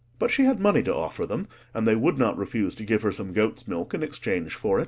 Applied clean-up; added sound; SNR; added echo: none; none; none; none.